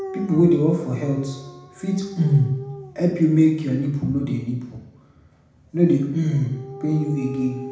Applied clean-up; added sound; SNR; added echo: none; Dog; 17 dB; reverberation time 0.8 s.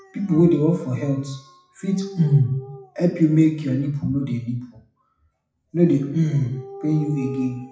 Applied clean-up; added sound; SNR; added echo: classical method WPE with log-MMSE.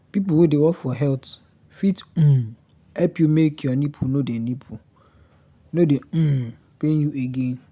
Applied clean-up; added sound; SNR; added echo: none; none; none; none.